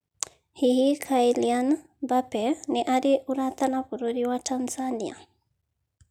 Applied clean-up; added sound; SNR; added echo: none; none; none; none.